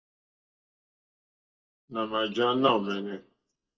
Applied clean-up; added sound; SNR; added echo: neural mask model DeepFilterNet 3.